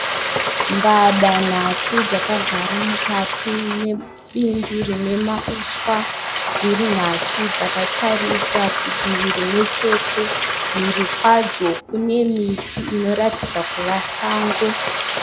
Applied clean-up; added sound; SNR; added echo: none; Frying (food); 1 dB; none.